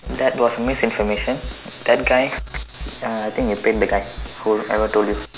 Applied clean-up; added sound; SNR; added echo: none; Snare drum; 13 dB; none.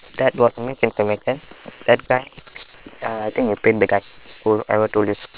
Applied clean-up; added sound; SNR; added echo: neural separator model SepFormer WHAM!.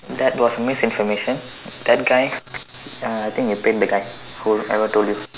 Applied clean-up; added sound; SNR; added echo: none; none; none; none.